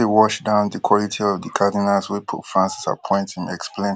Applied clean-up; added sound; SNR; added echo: none; none; none; none.